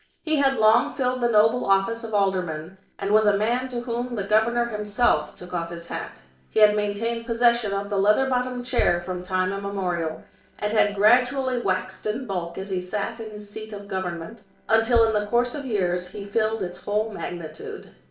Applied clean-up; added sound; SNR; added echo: neural separator model SepFormer DNS4.